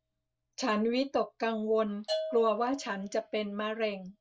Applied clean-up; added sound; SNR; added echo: none; Bell / Percussion; 12 dB; none.